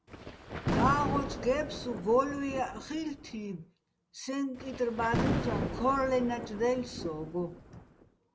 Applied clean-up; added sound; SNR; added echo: none; Thunder; 3 dB; none.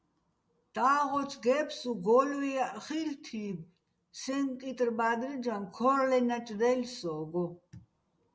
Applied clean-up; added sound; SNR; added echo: none; none; none; none.